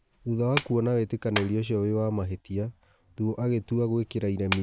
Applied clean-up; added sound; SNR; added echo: none; Clapping; 12 dB; none.